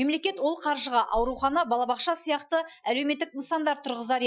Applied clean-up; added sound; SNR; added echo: classical method Wiener filter.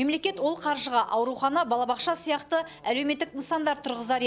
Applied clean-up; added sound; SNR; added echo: none; none; none; none.